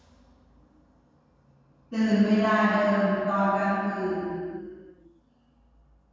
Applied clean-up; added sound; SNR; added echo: none; none; none; reverberation time 2.1 s.